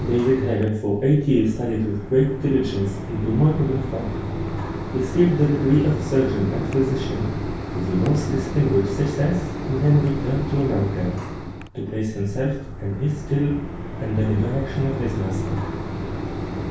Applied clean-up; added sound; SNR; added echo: none; Mechanisms; 6 dB; reverberation time 0.6 s.